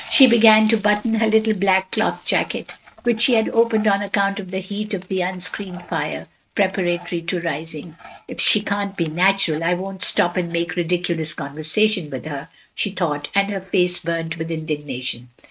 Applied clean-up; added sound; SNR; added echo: neural mask model RNNoise.